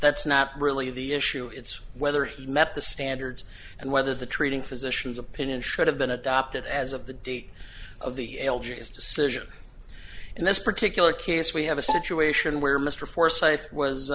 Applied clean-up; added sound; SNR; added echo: none; Bowed string instrument; 6 dB; none.